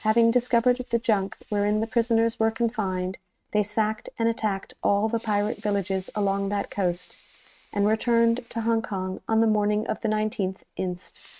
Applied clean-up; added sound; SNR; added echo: neural mask model RNNoise.